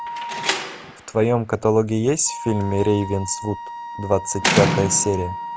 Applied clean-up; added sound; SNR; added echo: none; Slam + Wind instrument, woodwind instrument; 5 dB; none.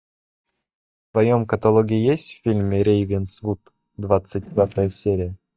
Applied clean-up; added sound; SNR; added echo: neural mask model DeepFilterNet 3.